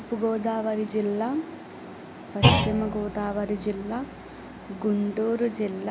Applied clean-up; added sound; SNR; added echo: none; Thump, thud; 3 dB; none.